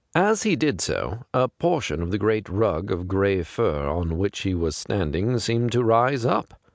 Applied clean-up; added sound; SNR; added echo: none; none; none; none.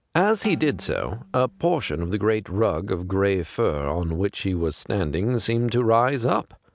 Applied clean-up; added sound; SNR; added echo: none; Bowed string instrument; 19 dB; none.